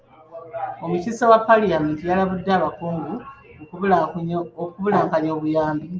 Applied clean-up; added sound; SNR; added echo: none; none; none; none.